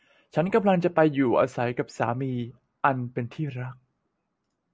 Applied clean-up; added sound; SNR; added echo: none; none; none; none.